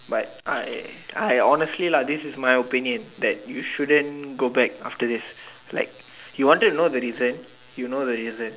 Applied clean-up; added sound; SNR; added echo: none; none; none; none.